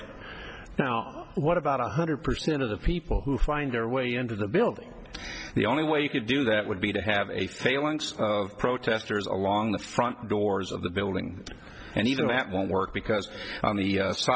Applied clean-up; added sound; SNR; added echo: none; none; none; none.